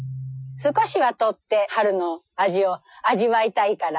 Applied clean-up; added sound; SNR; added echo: classical method Wiener filter.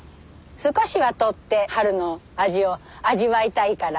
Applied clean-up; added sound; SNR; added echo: none; none; none; none.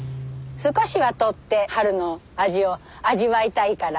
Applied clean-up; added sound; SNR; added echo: none; Guitar; 17 dB; none.